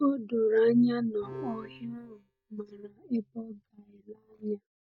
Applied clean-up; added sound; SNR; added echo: neural mask model DeepFilterNet 3.